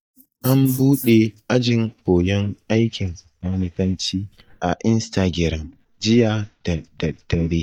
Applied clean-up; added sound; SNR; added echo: neural mask model DeepFilterNet 3.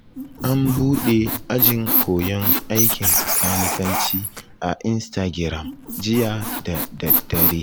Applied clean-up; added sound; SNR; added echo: none; Squeak; 0 dB; none.